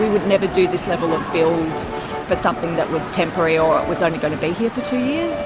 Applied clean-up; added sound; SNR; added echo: none; Brass instrument; 11 dB; none.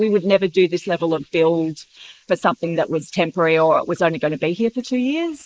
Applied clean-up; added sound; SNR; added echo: neural mask model Resemble Enhance denoiser.